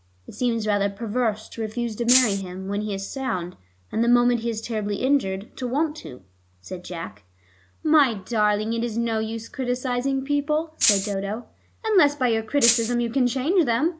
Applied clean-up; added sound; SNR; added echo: none; Rattle (instrument); -2 dB; none.